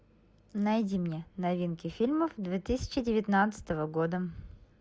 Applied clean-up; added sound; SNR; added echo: none; none; none; none.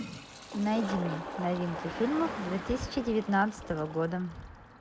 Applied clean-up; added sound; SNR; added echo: none; Car passing by + Toilet flush; 9 dB; none.